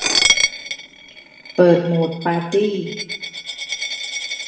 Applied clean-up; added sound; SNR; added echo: none; Coin (dropping); 2 dB; reverberation time 0.9 s.